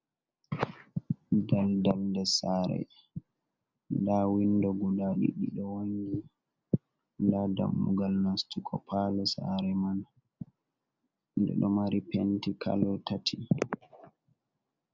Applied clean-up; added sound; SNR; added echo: none; none; none; none.